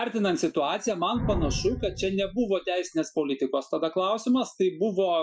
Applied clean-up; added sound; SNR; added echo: classical method Wiener filter.